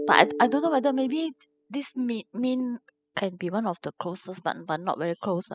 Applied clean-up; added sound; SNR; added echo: classical method spectral subtraction.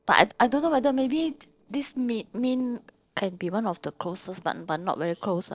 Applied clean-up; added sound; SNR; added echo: neural separator model SepFormer DNS4.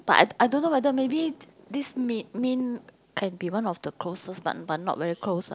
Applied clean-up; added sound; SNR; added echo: none; none; none; none.